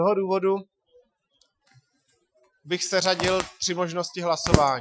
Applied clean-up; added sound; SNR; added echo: classical method Wiener filter.